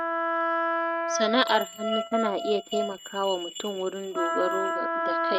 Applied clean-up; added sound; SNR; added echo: neural mask model RNNoise.